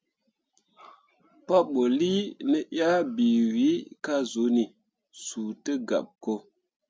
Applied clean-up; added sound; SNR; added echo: none; none; none; none.